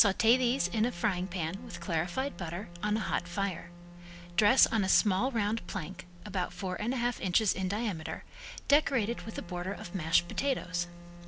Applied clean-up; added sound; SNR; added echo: none; Wind instrument, woodwind instrument; 16 dB; none.